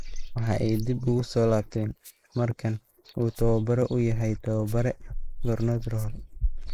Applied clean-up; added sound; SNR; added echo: neural mask model Resemble Enhance denoiser.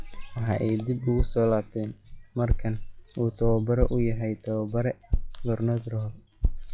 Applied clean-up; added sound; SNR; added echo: classical method log-MMSE.